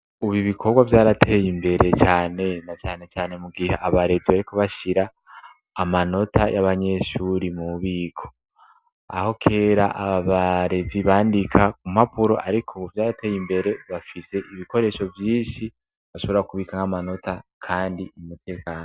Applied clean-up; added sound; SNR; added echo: none; none; none; none.